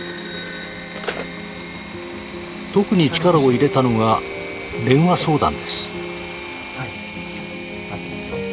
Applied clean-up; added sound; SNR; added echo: none; Engine / Mechanisms; 14 dB; none.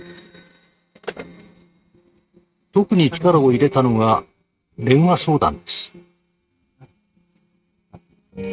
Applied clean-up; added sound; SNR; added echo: neural mask model RNNoise.